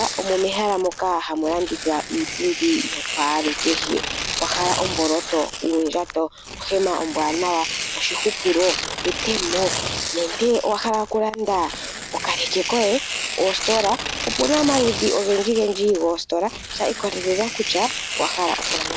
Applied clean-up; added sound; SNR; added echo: none; Tearing; 5 dB; none.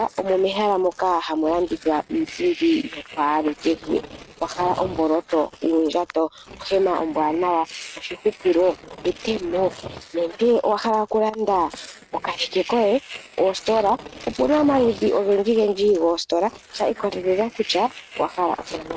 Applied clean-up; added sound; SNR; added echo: neural mask model RNNoise.